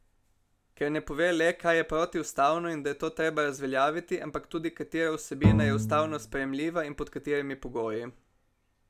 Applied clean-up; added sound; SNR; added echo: none; Bowed string instrument; -3 dB; none.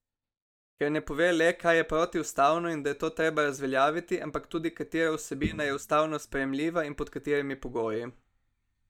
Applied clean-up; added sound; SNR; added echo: neural mask model DeepFilterNet 3.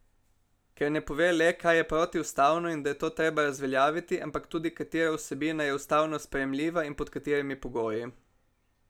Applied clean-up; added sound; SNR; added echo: none; none; none; none.